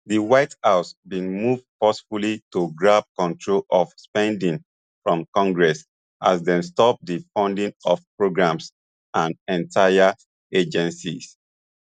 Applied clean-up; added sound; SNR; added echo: none; none; none; none.